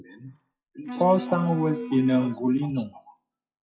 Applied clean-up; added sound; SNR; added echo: classical method WPE with log-MMSE.